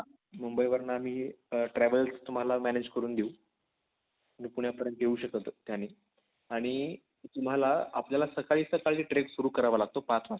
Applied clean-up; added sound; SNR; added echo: none; none; none; none.